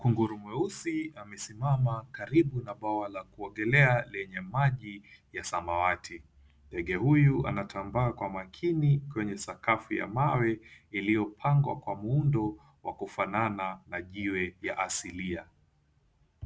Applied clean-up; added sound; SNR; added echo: none; none; none; none.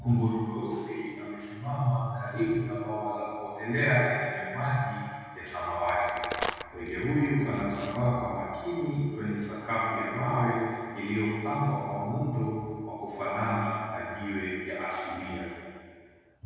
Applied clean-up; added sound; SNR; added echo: none; Crack; 9 dB; reverberation time 1.9 s.